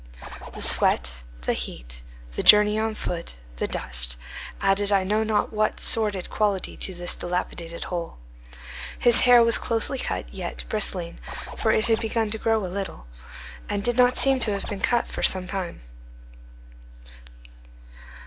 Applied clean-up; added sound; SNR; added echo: none; Zipper (clothing); 13 dB; none.